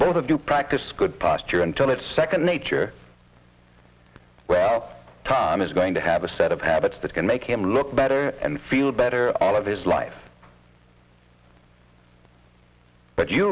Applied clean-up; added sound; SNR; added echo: none; none; none; none.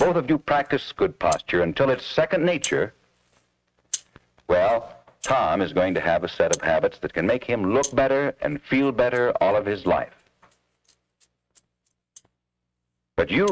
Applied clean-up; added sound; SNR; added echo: neural mask model RNNoise.